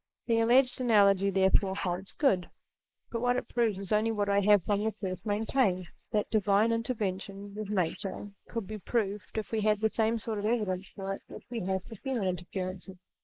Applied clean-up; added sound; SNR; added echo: neural mask model Resemble Enhance denoiser.